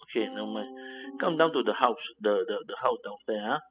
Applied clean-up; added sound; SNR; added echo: classical method spectral subtraction.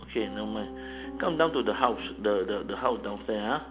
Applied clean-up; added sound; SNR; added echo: none; Piano; 12 dB; none.